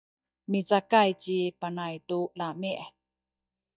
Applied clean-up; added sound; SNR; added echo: neural mask model DeepFilterNet 3.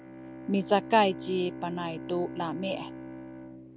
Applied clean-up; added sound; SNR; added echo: none; Bowed string instrument; 11 dB; none.